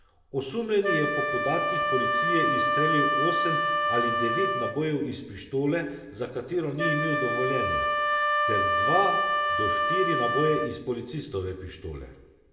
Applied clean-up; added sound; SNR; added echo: none; Wind instrument, woodwind instrument; -3 dB; reverberation time 0.6 s.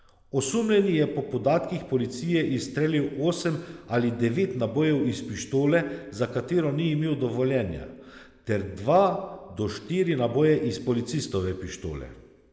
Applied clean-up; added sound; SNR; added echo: none; none; none; none.